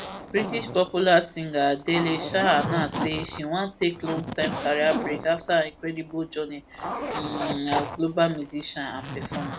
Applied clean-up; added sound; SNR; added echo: none; Zipper (clothing); 7 dB; none.